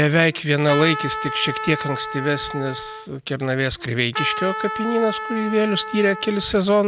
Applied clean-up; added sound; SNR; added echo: none; Trumpet; 8 dB; none.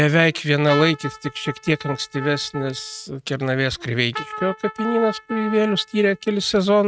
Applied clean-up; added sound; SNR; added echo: neural mask model RNNoise.